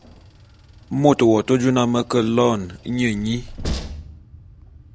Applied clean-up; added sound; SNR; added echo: none; Train; 14 dB; none.